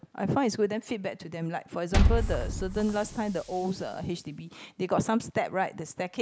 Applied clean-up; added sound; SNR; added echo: none; Liquid; 0 dB; none.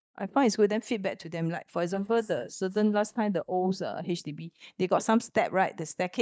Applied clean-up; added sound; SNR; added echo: neural mask model DeepFilterNet 3.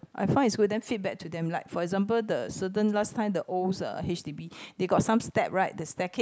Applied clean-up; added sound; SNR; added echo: none; none; none; none.